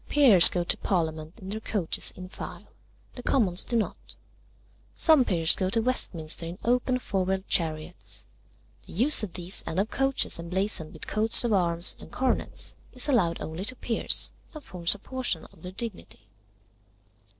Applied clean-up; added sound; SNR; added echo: neural separator model SepFormer DNS4.